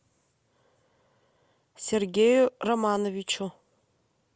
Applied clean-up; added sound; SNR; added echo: none; none; none; none.